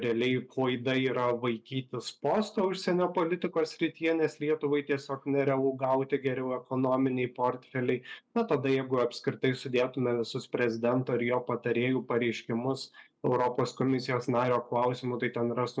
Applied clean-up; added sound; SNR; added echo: none; none; none; none.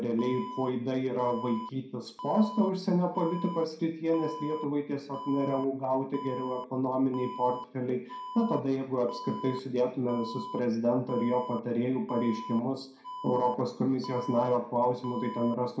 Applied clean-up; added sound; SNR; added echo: none; Alarm; 13 dB; reverberation time 0.5 s.